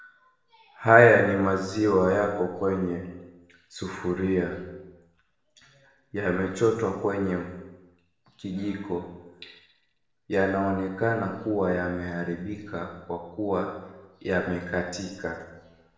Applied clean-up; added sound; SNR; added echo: none; none; none; reverberation time 0.9 s.